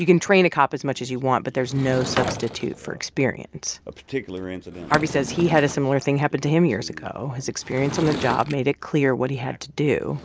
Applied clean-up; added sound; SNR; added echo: none; Sliding door / Wood; 13 dB; none.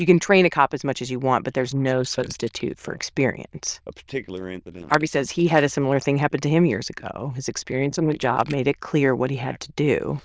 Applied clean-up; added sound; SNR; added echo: neural diffusion model UNIVERSE++.